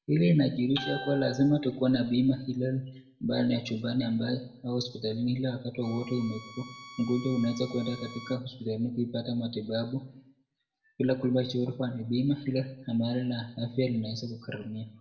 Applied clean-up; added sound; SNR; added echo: none; Bowed string instrument; 18 dB; reverberation time 0.6 s.